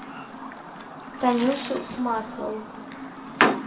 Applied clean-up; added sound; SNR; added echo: none; Chirp, tweet; 0 dB; reverberation time 1.8 s.